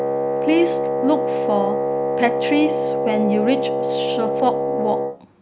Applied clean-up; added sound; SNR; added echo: none; Wind instrument, woodwind instrument; -2 dB; none.